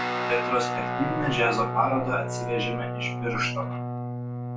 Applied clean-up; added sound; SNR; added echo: none; Guitar; 1 dB; reverberation time 0.2 s.